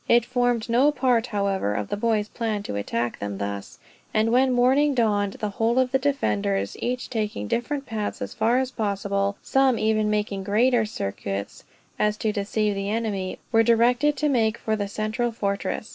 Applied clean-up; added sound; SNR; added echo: none; none; none; none.